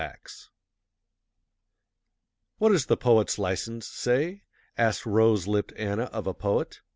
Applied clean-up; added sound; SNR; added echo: none; none; none; none.